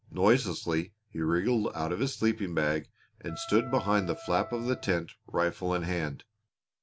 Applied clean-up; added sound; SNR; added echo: none; Wind instrument, woodwind instrument; 15 dB; none.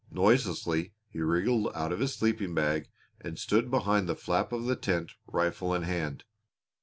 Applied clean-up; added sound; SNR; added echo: none; none; none; none.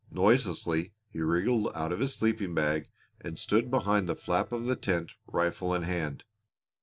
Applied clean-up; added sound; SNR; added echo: neural separator model SepFormer DNS4.